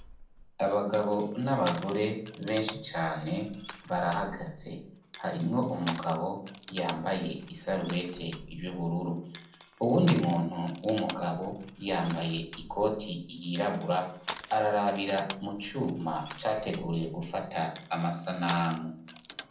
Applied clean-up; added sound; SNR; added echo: none; Crushing; 14 dB; reverberation time 0.6 s.